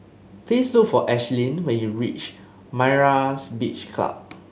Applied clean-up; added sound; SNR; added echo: none; none; none; none.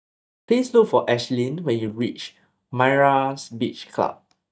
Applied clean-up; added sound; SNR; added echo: neural mask model DeepFilterNet 3.